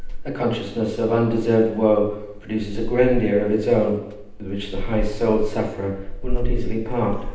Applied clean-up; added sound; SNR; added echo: none; Meow / Purr; 4 dB; reverberation time 0.9 s.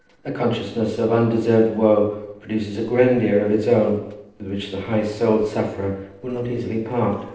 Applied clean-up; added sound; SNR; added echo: neural separator model SepFormer DNS4.